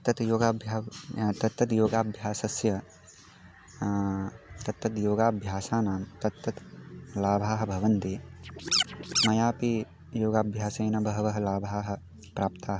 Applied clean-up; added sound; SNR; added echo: none; Scratching (performance technique); 0 dB; none.